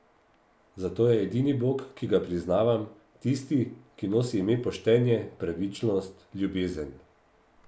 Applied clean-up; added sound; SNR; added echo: none; none; none; none.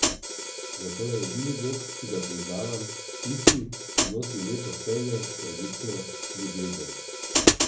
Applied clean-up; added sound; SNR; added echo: none; Hi-hat; -5 dB; reverberation time 0.4 s.